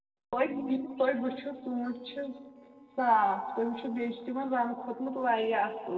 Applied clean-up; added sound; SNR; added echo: neural separator model SepFormer DNS4.